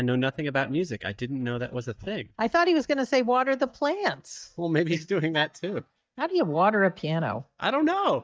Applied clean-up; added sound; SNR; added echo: neural mask model DeepFilterNet 3.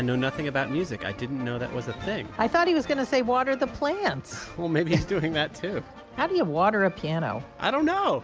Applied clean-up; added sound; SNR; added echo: none; none; none; none.